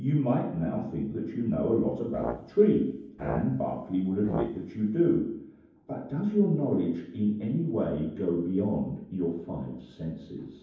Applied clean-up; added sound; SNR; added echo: none; Brass instrument; 11 dB; reverberation time 0.9 s.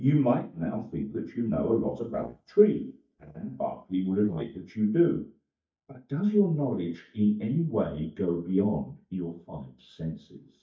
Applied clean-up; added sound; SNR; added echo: neural mask model DeepFilterNet 3.